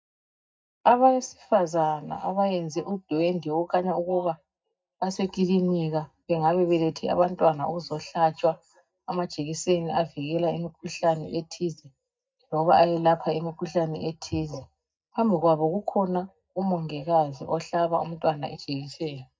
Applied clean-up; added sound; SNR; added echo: neural mask model DeepFilterNet 3.